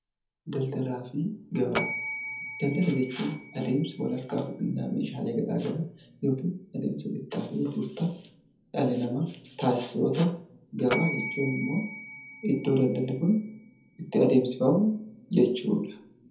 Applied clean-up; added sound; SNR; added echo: none; Bell; 13 dB; reverberation time 0.6 s.